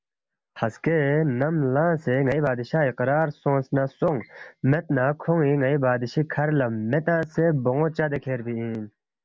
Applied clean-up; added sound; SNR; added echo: none; none; none; none.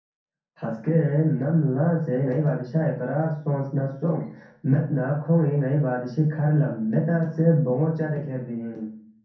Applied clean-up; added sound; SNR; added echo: none; none; none; reverberation time 0.6 s.